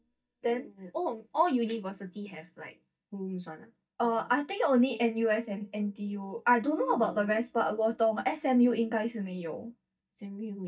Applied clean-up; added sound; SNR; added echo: neural mask model DeepFilterNet 3.